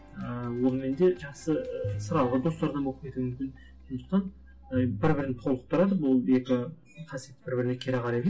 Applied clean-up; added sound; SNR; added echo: none; Piano; 12 dB; reverberation time 0.2 s.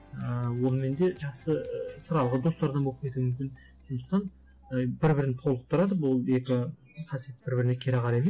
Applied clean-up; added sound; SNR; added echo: none; none; none; none.